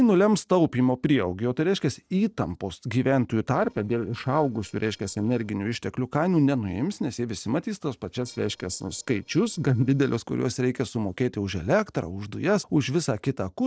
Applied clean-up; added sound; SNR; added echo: neural separator model SepFormer DNS4.